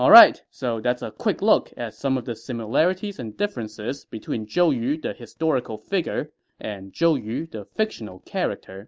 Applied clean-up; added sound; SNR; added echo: none; none; none; none.